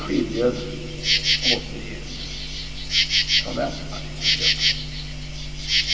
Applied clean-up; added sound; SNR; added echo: none; Insect; -4 dB; reverberation time 2.5 s.